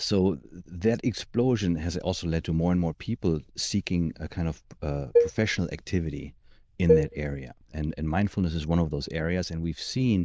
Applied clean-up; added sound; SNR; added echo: neural diffusion model UNIVERSE++.